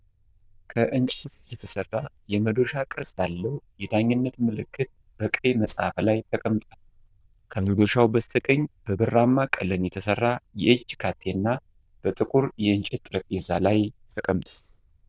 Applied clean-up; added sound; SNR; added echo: neural diffusion model UNIVERSE++.